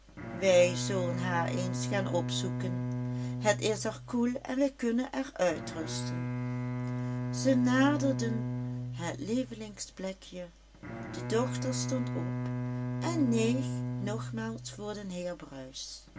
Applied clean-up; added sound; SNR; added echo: none; Bowed string instrument; 3 dB; reverberation time 0.1 s.